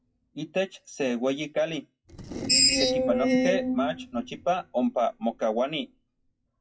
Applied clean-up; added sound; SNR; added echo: classical method WPE with log-MMSE.